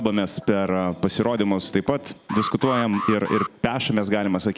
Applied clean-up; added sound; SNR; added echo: none; Alarm; 7 dB; none.